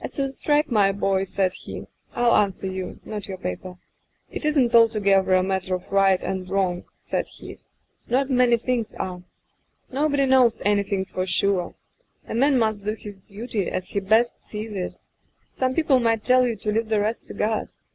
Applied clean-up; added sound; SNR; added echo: none; none; none; none.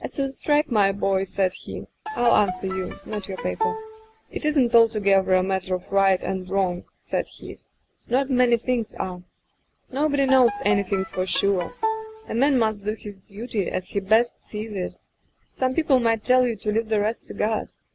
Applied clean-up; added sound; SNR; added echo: none; Bowed string instrument; 8 dB; none.